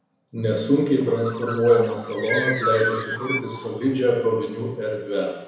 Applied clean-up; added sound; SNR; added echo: none; Bird; 9 dB; reverberation time 1.0 s.